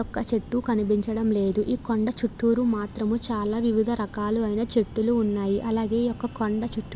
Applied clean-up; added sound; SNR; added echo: none; none; none; none.